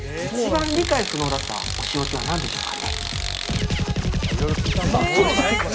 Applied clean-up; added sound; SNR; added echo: none; Tools; 7 dB; none.